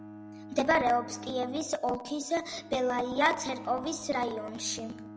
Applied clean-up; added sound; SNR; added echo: none; Bowed string instrument; 15 dB; none.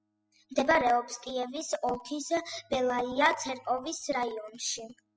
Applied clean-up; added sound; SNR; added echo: classical method spectral subtraction.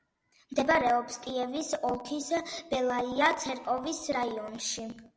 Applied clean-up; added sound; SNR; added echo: none; none; none; none.